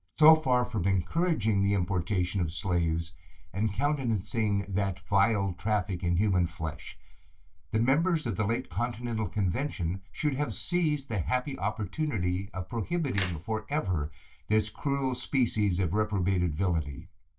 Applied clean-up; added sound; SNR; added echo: neural mask model DeepFilterNet 3.